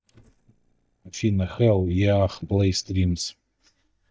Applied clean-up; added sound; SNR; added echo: neural mask model DeepFilterNet 3.